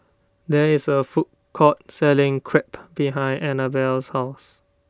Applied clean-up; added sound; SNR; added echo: none; none; none; none.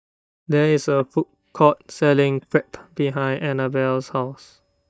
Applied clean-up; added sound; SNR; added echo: neural mask model DeepFilterNet 3.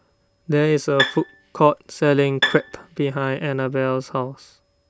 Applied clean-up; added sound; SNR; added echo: none; Bowed string instrument; 5 dB; none.